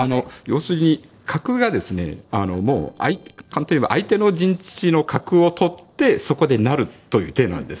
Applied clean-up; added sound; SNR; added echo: neural separator model SepFormer DNS4.